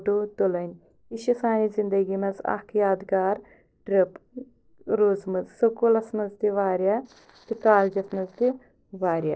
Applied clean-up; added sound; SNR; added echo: neural separator model SepFormer DNS4.